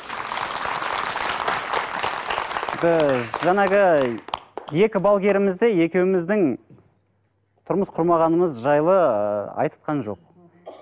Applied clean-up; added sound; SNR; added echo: none; none; none; none.